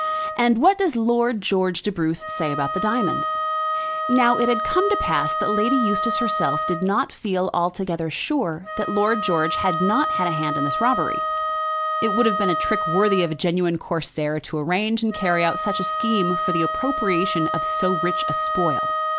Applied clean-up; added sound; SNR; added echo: none; Wind instrument, woodwind instrument; 3 dB; none.